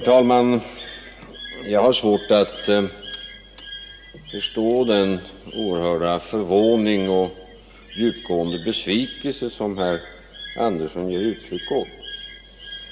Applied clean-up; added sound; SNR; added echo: none; Bird; 17 dB; reverberation time 0.4 s.